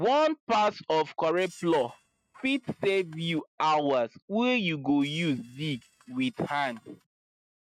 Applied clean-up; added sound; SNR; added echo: neural mask model RNNoise.